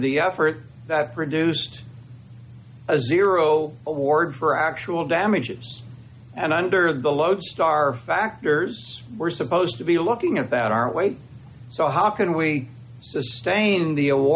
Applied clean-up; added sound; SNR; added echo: none; none; none; none.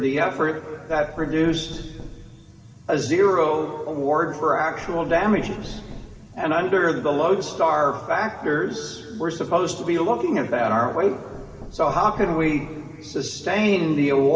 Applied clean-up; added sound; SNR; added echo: none; Knock; 18 dB; reverberation time 2.4 s.